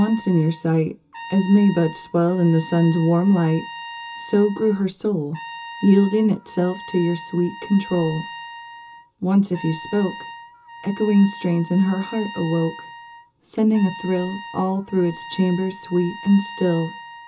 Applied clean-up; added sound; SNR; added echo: none; Trumpet; 16 dB; reverberation time 0.2 s.